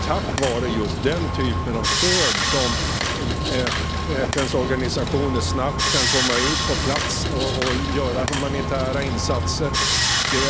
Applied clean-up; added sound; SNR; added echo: none; Sawing; -3 dB; none.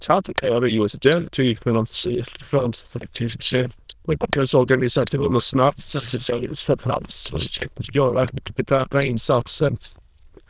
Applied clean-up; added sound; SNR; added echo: neural diffusion model UNIVERSE++.